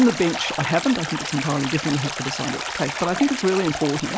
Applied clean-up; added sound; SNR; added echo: none; Stream; 6 dB; none.